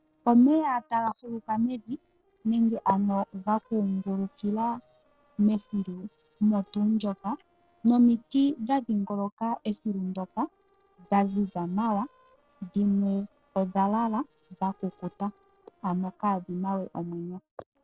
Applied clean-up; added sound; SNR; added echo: neural separator model SepFormer DNS4.